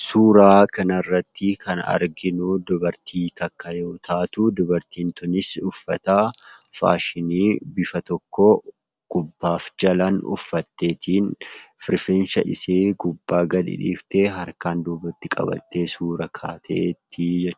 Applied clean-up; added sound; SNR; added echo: none; Coin (dropping); 15 dB; none.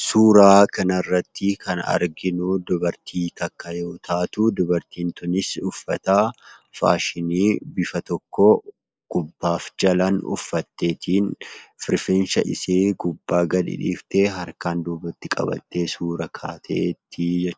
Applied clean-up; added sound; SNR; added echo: neural mask model Resemble Enhance denoiser.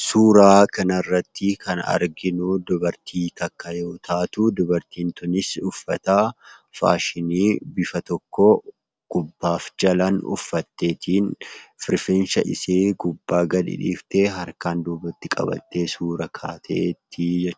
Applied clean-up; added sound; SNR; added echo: none; none; none; none.